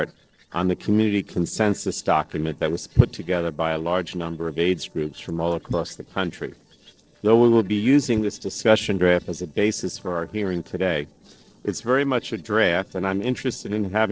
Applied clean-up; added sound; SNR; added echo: neural separator model SepFormer DNS4.